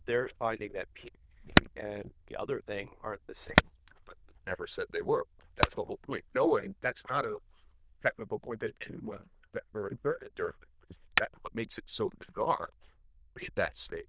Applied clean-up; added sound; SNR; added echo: neural diffusion model UNIVERSE++.